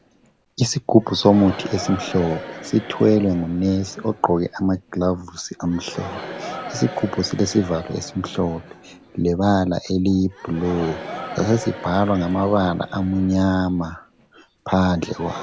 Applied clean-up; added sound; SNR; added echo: none; Crowd; 15 dB; none.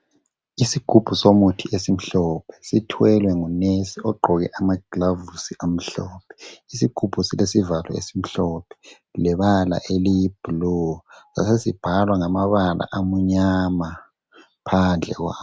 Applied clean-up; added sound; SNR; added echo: none; none; none; none.